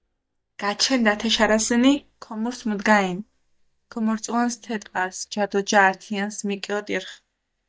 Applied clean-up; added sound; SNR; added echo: neural mask model DeepFilterNet 3.